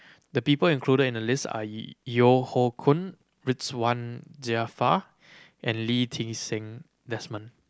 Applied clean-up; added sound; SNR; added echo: none; none; none; none.